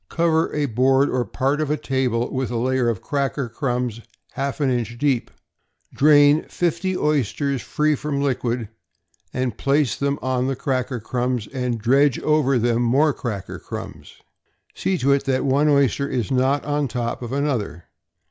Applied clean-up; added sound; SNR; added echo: none; none; none; none.